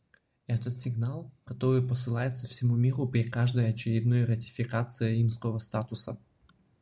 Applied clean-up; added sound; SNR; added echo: none; none; none; none.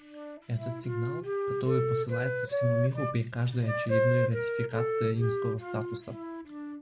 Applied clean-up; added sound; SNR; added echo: none; Wind instrument, woodwind instrument; 0 dB; none.